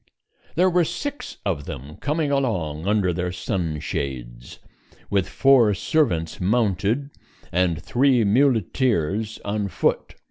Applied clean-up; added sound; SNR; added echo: none; none; none; none.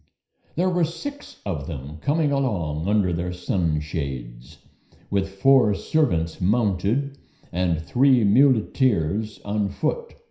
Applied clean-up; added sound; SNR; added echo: none; none; none; reverberation time 0.5 s.